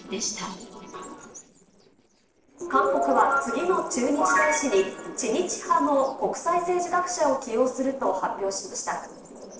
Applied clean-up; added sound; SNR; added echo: neural separator model SepFormer DNS4.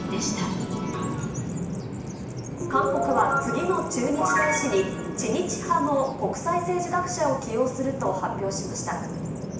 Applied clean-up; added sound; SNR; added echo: none; Bird vocalization, bird call, bird song; 5 dB; reverberation time 0.8 s.